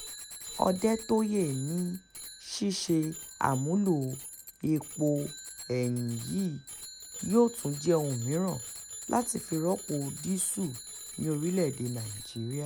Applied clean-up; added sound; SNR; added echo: none; Bicycle bell; 14 dB; none.